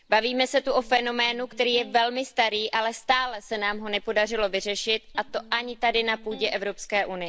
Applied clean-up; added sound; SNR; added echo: none; Ocean + Electric guitar; 19 dB; none.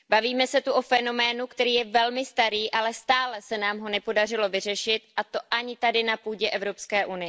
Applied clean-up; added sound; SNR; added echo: none; none; none; none.